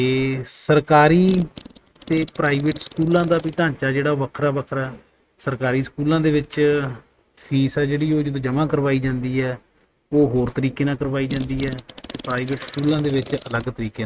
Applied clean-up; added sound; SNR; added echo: neural mask model RNNoise.